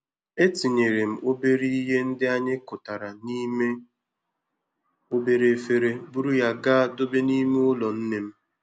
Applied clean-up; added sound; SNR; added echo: none; none; none; none.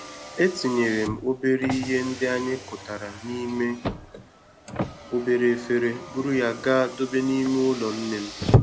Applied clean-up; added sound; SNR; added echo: none; Car; 6 dB; none.